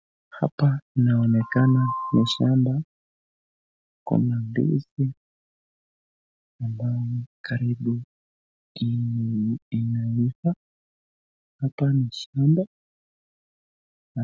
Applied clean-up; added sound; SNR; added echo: none; none; none; none.